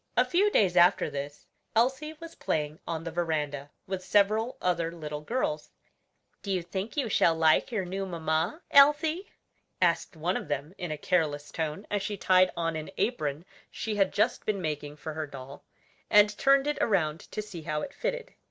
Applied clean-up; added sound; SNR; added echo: none; none; none; none.